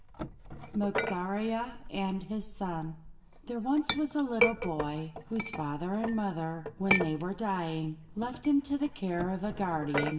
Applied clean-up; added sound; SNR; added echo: none; Chink, clink; 4 dB; reverberation time 0.7 s.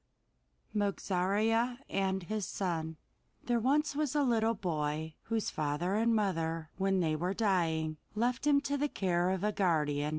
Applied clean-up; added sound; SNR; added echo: none; none; none; none.